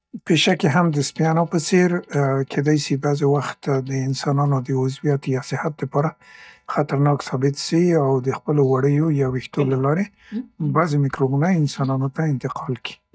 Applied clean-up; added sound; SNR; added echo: neural mask model DeepFilterNet 3.